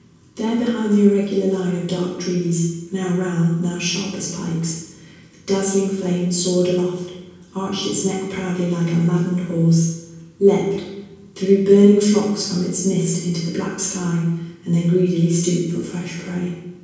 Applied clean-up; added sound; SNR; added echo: none; Cowbell; 20 dB; reverberation time 1.2 s.